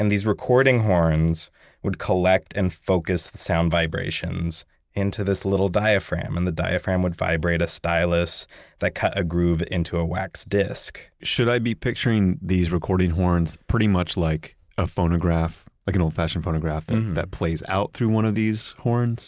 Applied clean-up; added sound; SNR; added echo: none; none; none; none.